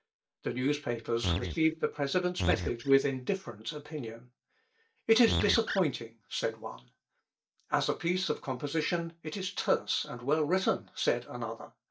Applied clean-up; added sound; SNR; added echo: neural mask model DeepFilterNet 3.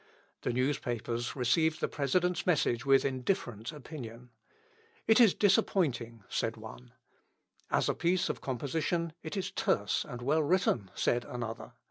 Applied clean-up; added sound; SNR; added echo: none; none; none; none.